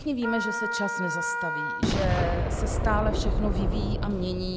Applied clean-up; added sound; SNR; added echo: none; Boom + Wind instrument, woodwind instrument; -3 dB; none.